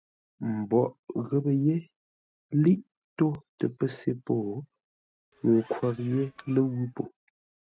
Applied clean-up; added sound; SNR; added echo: neural mask model RNNoise.